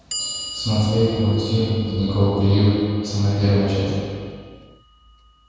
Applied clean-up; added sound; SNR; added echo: none; Clock; 16 dB; reverberation time 2.1 s.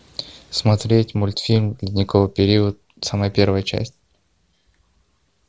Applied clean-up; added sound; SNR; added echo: none; none; none; none.